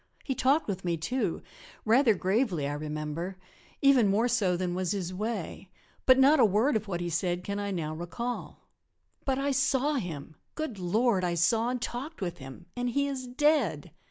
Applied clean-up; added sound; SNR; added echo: none; none; none; none.